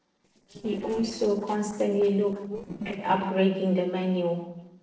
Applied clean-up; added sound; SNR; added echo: neural separator model SepFormer DNS4.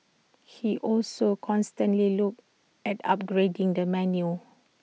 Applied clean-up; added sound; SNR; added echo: none; none; none; none.